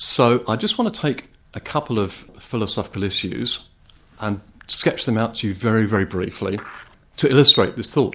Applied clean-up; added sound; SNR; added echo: none; Skateboard; 19 dB; none.